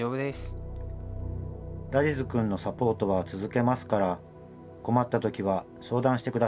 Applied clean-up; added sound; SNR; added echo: none; none; none; none.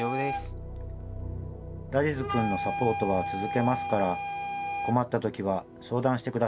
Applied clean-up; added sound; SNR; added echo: none; Wind instrument, woodwind instrument; 6 dB; none.